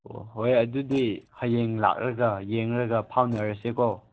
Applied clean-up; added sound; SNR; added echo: neural separator model SepFormer DNS4.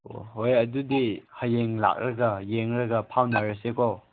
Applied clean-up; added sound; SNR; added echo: neural mask model Resemble Enhance denoiser.